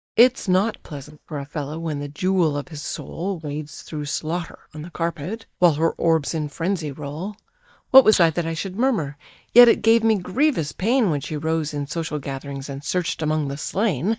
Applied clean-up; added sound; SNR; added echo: neural mask model DeepFilterNet 3.